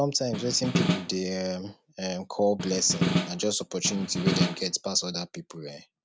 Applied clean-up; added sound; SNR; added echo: none; Snare drum; 0 dB; none.